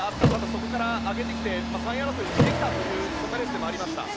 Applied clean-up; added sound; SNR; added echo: none; Engine starting / Accelerating, revving, vroom / Motor vehicle (road) + Thump, thud; -3 dB; none.